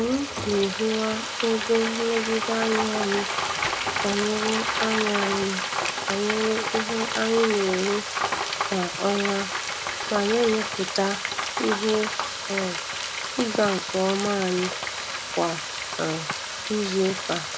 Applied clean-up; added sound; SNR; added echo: none; Frying (food); 2 dB; none.